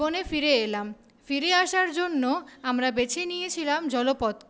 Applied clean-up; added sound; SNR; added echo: none; none; none; none.